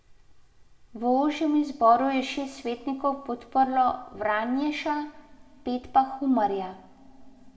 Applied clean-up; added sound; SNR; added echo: none; none; none; reverberation time 1.4 s.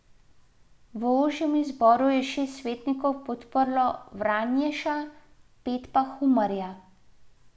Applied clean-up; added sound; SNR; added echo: none; none; none; none.